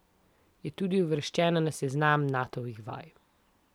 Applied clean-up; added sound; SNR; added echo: none; none; none; none.